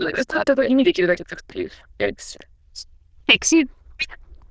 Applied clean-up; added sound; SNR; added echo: neural diffusion model UNIVERSE++.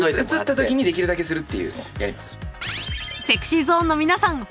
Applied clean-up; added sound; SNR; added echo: none; none; none; none.